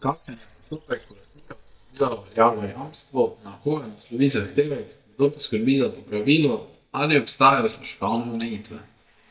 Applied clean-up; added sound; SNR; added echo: neural mask model DeepFilterNet 3.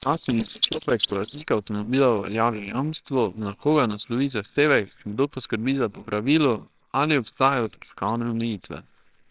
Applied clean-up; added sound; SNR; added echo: neural separator model SepFormer WHAMR!.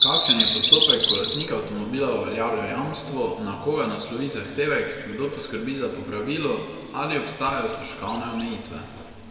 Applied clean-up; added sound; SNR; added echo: none; Bird vocalization, bird call, bird song; 0 dB; reverberation time 2.3 s.